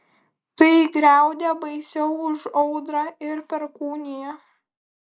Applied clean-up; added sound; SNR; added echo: neural mask model Resemble Enhance denoiser.